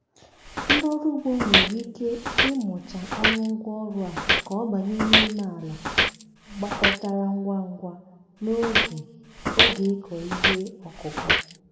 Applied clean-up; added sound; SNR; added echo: none; Walk, footsteps; -3 dB; reverberation time 1.4 s.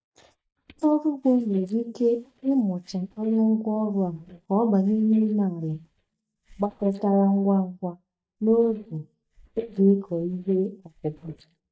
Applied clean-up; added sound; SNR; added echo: neural mask model DeepFilterNet 3.